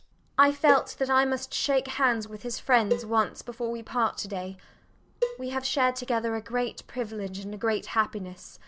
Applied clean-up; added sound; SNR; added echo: none; Cowbell; 7 dB; none.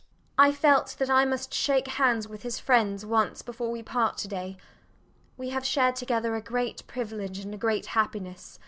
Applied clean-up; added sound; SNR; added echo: none; none; none; none.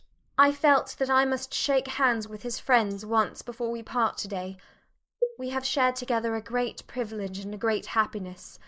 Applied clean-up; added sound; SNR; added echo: neural mask model Resemble Enhance denoiser.